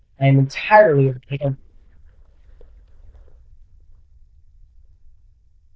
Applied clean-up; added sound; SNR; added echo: neural diffusion model UNIVERSE++.